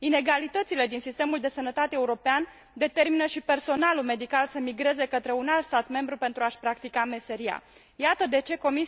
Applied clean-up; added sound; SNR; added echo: none; none; none; none.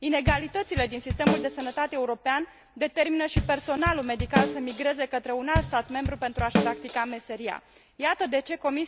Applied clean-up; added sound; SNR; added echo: none; Drum kit; 1 dB; none.